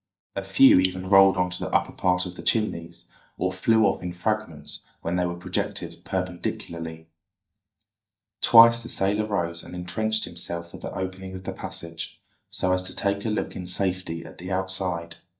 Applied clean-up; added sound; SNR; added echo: neural mask model DeepFilterNet 3.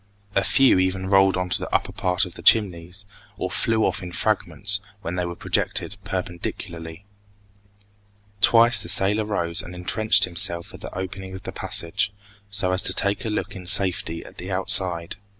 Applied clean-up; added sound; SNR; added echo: none; none; none; none.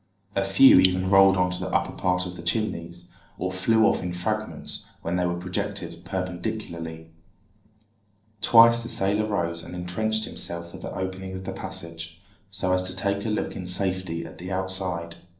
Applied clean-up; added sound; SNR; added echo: neural separator model SepFormer DNS4.